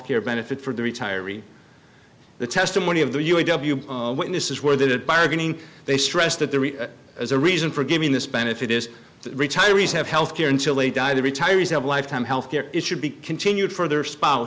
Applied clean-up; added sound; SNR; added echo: none; none; none; none.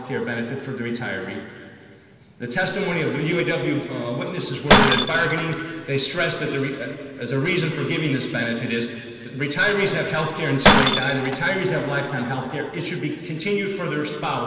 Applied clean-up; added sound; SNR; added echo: none; Shatter; 2 dB; reverberation time 2.5 s.